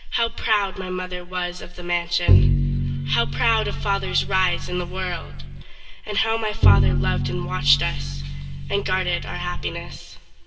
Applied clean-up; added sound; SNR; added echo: none; Bowed string instrument; -3 dB; reverberation time 2.8 s.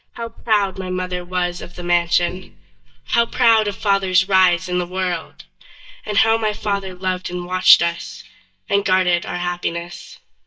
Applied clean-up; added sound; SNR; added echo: neural mask model DeepFilterNet 3.